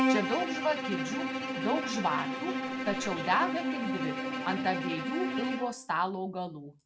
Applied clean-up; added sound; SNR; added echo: none; Bowed string instrument; 0 dB; none.